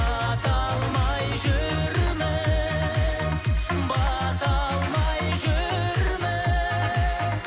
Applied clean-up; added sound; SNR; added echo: none; Bowed string instrument; 16 dB; none.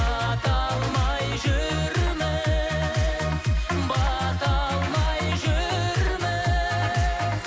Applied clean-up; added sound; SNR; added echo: none; none; none; none.